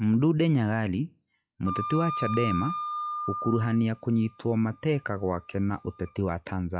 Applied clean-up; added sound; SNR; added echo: classical method log-MMSE.